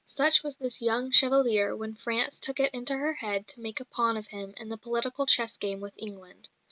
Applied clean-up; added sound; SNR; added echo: none; none; none; none.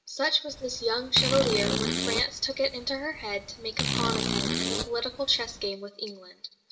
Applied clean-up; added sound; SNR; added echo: none; Fart; 1 dB; reverberation time 0.5 s.